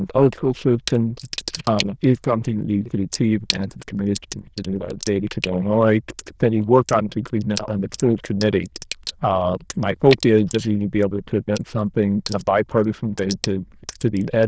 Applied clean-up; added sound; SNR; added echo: neural diffusion model UNIVERSE++.